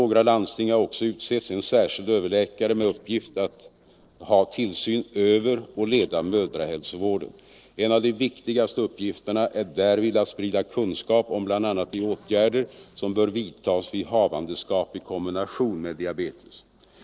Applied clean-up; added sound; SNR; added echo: neural separator model SepFormer DNS4.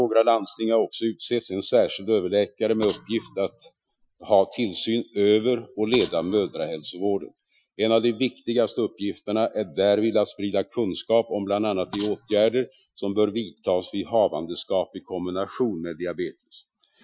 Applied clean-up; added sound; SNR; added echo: classical method Wiener filter.